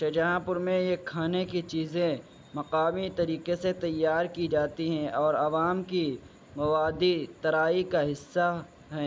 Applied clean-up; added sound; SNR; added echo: none; none; none; none.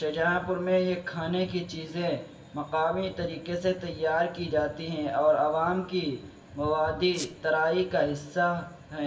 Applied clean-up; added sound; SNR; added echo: none; Squeak; 13 dB; reverberation time 0.8 s.